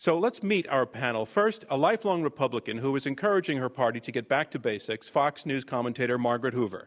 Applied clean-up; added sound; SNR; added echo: none; none; none; none.